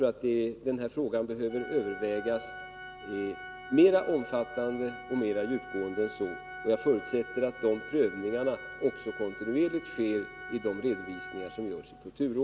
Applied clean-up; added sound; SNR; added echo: none; Organ; 14 dB; none.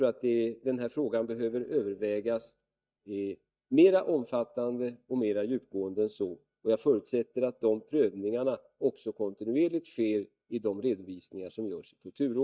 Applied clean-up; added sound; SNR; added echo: neural mask model DeepFilterNet 3.